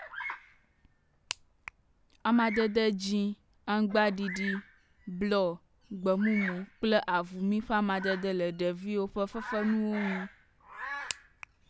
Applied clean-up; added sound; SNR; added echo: none; Bird vocalization, bird call, bird song; 12 dB; none.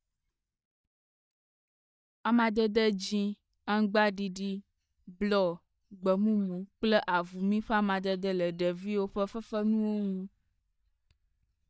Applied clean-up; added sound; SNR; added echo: neural mask model DeepFilterNet 3.